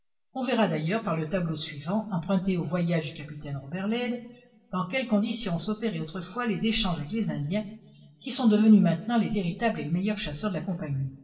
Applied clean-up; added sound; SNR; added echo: none; none; none; reverberation time 0.8 s.